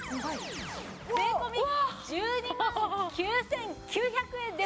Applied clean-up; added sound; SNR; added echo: none; none; none; none.